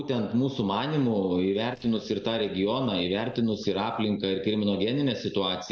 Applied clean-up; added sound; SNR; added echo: neural separator model SepFormer DNS4.